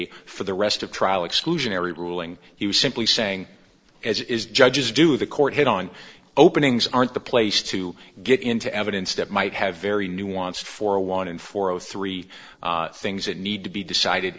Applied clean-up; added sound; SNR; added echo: neural separator model SepFormer DNS4.